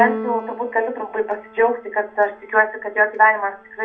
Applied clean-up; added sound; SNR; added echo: none; Keyboard (musical); 13 dB; reverberation time 0.2 s.